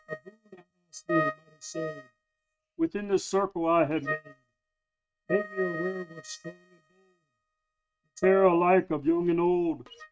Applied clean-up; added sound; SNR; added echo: neural mask model RNNoise.